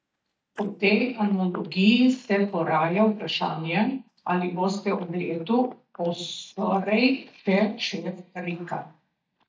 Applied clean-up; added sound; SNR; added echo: neural mask model DeepFilterNet 3.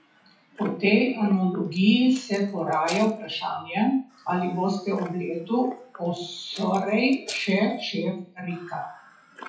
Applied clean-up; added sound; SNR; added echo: classical method WPE with log-MMSE.